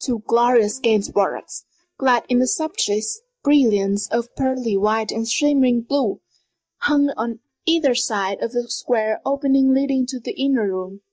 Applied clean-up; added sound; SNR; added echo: neural mask model DeepFilterNet 3.